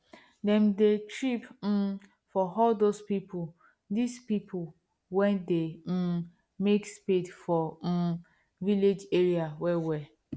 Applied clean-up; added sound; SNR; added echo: none; none; none; none.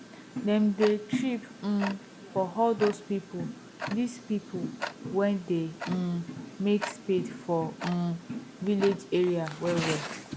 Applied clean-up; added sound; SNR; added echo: none; Tick-tock; 9 dB; none.